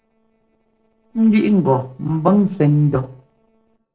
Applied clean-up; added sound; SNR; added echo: neural separator model SepFormer DNS4.